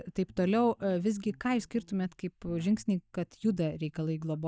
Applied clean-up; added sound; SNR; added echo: neural mask model DeepFilterNet 3.